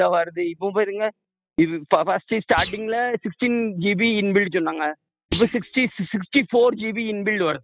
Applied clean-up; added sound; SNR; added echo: classical method spectral subtraction.